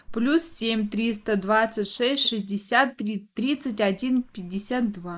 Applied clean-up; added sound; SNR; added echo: neural mask model Resemble Enhance denoiser.